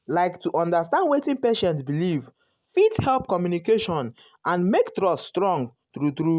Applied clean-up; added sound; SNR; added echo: none; none; none; none.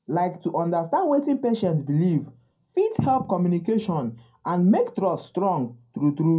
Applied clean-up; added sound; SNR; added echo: none; none; none; reverberation time 0.2 s.